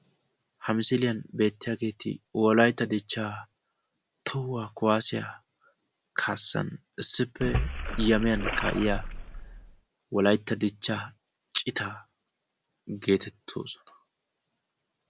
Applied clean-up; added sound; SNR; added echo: none; Splash, splatter; 5 dB; none.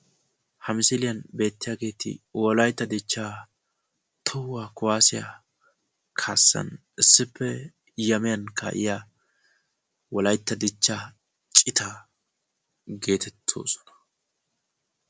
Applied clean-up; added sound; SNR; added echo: none; none; none; none.